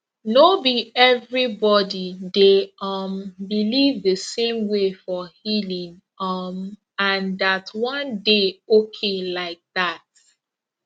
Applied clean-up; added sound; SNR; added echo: none; none; none; none.